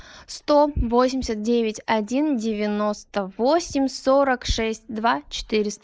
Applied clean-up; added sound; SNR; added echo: neural mask model Resemble Enhance denoiser.